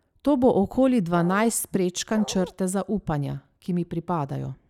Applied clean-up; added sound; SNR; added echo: none; Bark; 14 dB; none.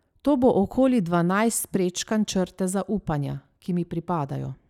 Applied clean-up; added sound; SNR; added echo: none; none; none; none.